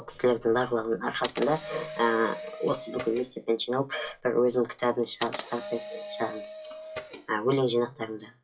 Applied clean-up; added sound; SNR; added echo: classical method WPE with log-MMSE.